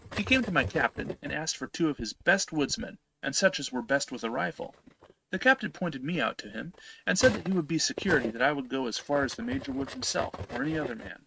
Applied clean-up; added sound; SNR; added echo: neural mask model RNNoise.